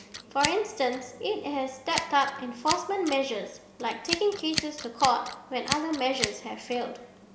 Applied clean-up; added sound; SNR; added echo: none; Scissors; 8 dB; none.